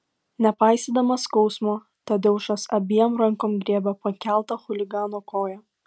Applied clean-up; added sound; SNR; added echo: none; none; none; none.